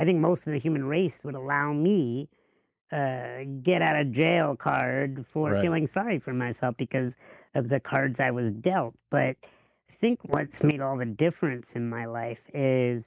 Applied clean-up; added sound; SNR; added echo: none; none; none; none.